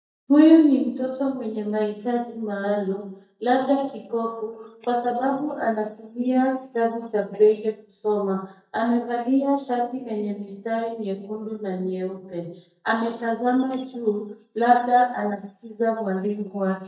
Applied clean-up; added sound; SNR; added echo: neural mask model DeepFilterNet 3.